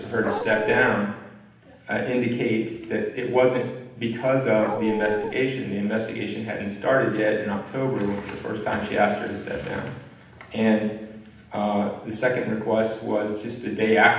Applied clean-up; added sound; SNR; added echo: none; Dog; 4 dB; reverberation time 0.9 s.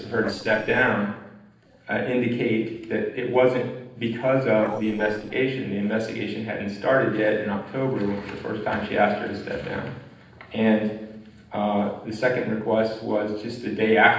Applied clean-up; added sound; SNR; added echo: neural separator model SepFormer DNS4.